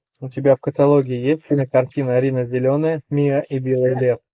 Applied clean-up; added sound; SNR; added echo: neural mask model Resemble Enhance denoiser.